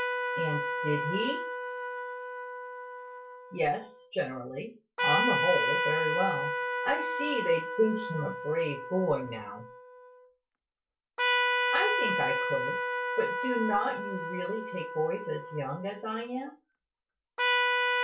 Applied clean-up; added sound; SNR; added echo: none; Trumpet; -1 dB; reverberation time 0.2 s.